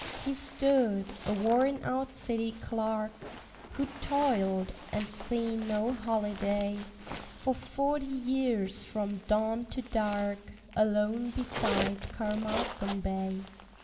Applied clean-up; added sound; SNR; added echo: none; Zipper (clothing); 11 dB; reverberation time 0.5 s.